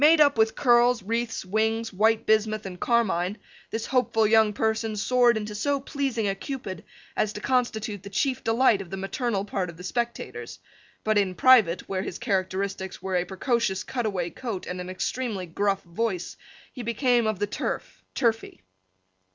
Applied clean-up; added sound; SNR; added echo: none; none; none; none.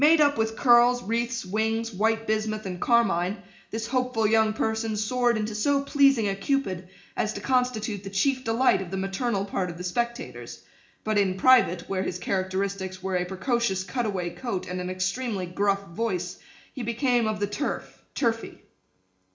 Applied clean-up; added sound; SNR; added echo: none; none; none; reverberation time 0.4 s.